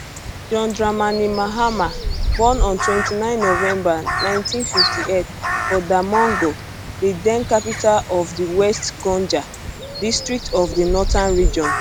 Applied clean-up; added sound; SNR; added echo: none; Crow; 4 dB; none.